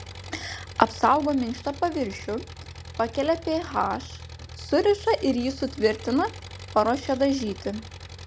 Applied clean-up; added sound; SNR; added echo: none; Engine; 14 dB; none.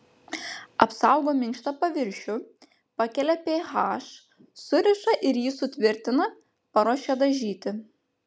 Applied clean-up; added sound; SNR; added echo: none; none; none; none.